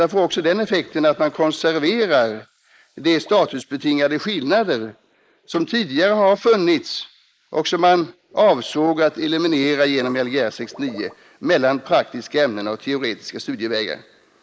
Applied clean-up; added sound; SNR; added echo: neural mask model Resemble Enhance denoiser.